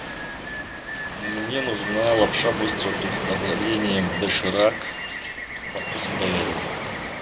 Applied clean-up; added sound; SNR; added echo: none; Waves, surf + Rain; 2 dB; none.